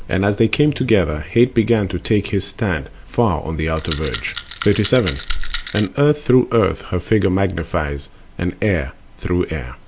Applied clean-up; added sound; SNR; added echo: none; Rattle; 12 dB; none.